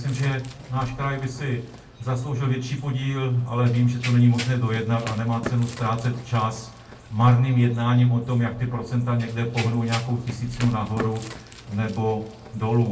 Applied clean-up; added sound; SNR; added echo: none; Run; 16 dB; reverberation time 0.3 s.